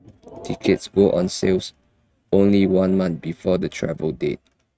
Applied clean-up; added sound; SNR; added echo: neural mask model RNNoise.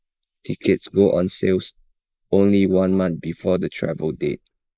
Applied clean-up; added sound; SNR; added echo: neural mask model Resemble Enhance denoiser.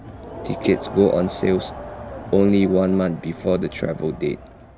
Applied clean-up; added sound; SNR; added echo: none; Crowd; 13 dB; none.